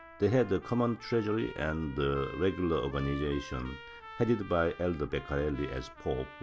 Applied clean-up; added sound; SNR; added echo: none; Trumpet; 16 dB; none.